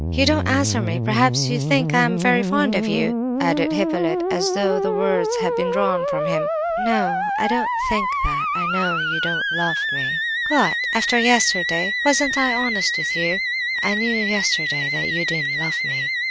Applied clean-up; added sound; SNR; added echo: none; Musical instrument; -1 dB; none.